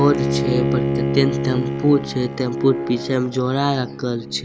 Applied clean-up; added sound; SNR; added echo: none; Bowed string instrument; 3 dB; none.